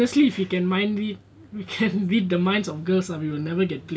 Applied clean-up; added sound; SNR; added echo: none; none; none; none.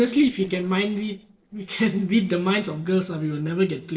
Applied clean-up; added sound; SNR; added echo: neural separator model SepFormer DNS4.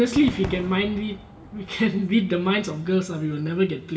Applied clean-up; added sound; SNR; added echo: none; Crowd / Cheering / Fireworks; 16 dB; reverberation time 0.7 s.